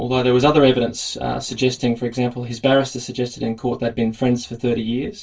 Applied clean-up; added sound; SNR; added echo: neural separator model SepFormer DNS4.